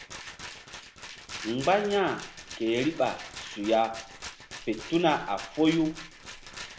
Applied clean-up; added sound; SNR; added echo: none; Rattle; 13 dB; none.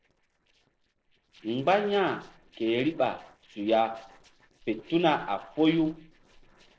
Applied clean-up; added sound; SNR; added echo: neural separator model SepFormer DNS4.